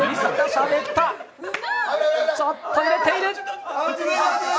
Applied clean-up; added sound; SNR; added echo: none; none; none; none.